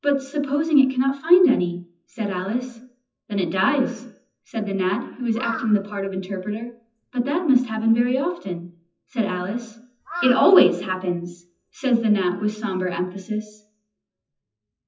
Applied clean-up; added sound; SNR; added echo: classical method WPE with log-MMSE.